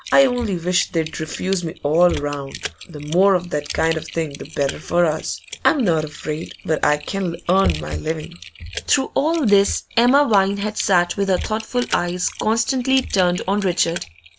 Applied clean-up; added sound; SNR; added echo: none; Typing; 13 dB; none.